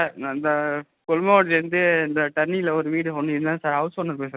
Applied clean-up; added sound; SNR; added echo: none; none; none; none.